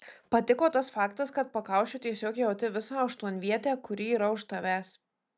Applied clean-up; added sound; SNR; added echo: none; none; none; none.